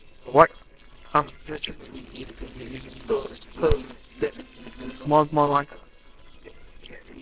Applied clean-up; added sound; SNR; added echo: neural separator model SepFormer WHAMR!.